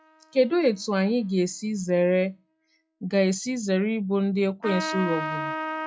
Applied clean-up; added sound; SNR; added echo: classical method log-MMSE.